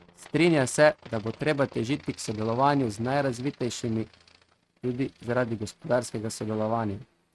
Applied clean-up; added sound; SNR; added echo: neural mask model RNNoise.